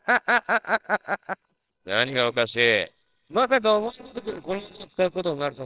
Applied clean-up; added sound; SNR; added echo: neural separator model SepFormer WHAMR!.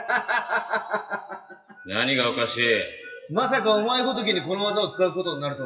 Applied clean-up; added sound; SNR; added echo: classical method WPE with log-MMSE.